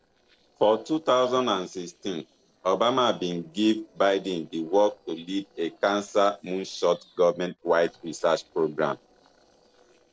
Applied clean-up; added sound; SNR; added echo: neural separator model SepFormer DNS4.